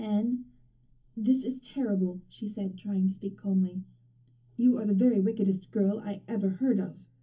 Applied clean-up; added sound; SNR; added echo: none; none; none; reverberation time 0.3 s.